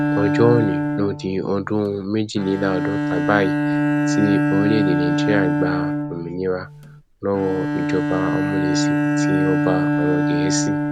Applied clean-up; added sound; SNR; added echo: none; Bowed string instrument; -3 dB; none.